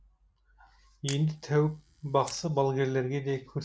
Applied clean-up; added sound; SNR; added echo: none; Camera; 19 dB; none.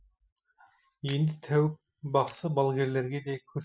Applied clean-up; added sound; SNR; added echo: classical method spectral subtraction.